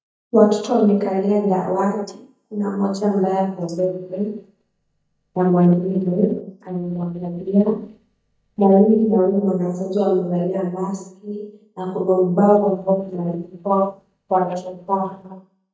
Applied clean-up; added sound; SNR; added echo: neural mask model DeepFilterNet 3.